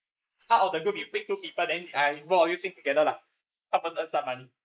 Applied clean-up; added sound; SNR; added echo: neural mask model Resemble Enhance denoiser.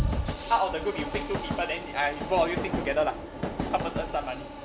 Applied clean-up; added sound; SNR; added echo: none; Train; 2 dB; none.